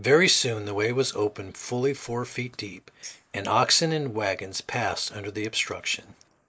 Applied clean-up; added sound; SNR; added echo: neural mask model Resemble Enhance denoiser.